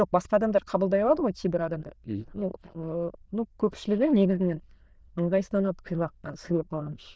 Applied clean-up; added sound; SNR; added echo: neural diffusion model UNIVERSE++.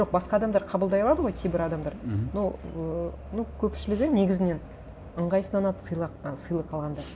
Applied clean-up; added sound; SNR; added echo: none; Alarm / Truck; 14 dB; none.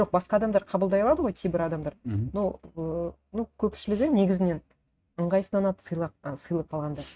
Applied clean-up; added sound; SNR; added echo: neural mask model RNNoise.